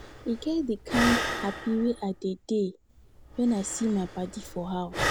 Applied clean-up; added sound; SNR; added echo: none; Breathing; 5 dB; none.